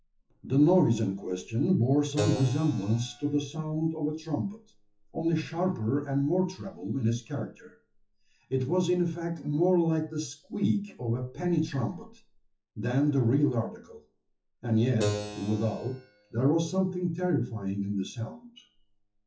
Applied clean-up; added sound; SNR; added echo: classical method WPE with log-MMSE.